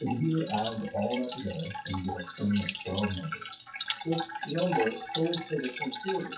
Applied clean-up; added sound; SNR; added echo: classical method WPE with log-MMSE.